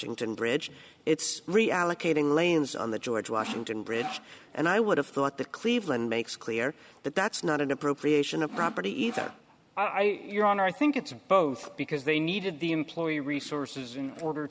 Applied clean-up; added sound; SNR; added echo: none; Sawing; 11 dB; none.